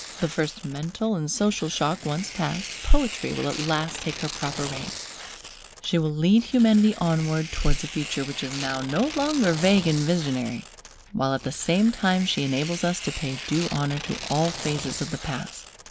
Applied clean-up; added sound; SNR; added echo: none; Tearing; 12 dB; none.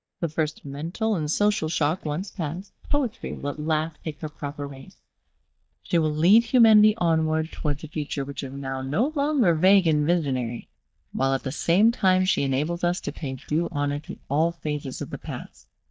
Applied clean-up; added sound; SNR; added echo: neural mask model DeepFilterNet 3.